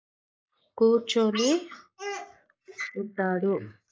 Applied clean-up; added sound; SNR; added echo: neural mask model Resemble Enhance denoiser.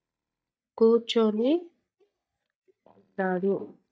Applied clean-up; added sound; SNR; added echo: neural mask model DeepFilterNet 3.